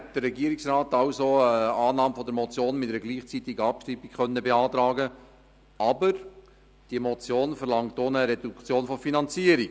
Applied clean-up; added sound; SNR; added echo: none; none; none; none.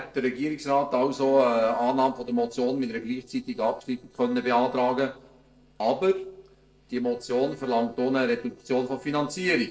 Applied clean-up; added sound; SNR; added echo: neural separator model SepFormer DNS4.